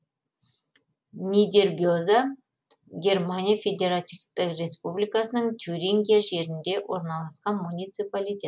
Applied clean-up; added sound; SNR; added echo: none; none; none; none.